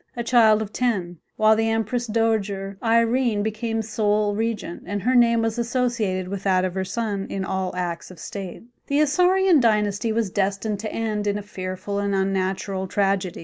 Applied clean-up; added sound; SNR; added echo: none; none; none; none.